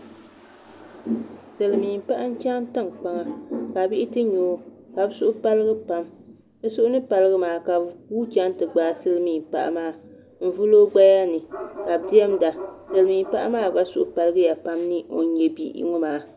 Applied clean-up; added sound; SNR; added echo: none; Bark; 14 dB; none.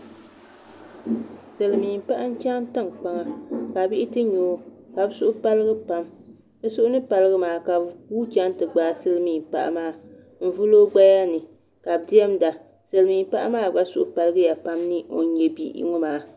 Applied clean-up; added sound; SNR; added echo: none; none; none; none.